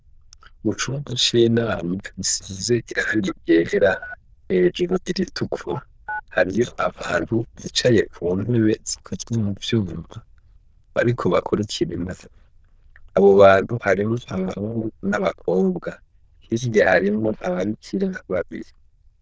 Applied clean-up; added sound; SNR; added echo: neural diffusion model UNIVERSE++.